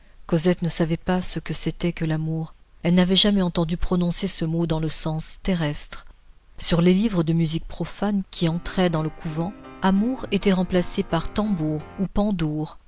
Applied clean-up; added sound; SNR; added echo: none; Piano; 20 dB; none.